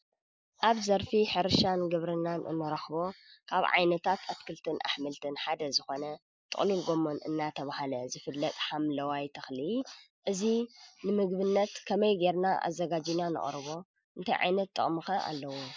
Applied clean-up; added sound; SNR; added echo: neural mask model Resemble Enhance denoiser.